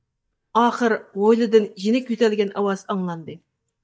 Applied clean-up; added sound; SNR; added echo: neural mask model DeepFilterNet 3.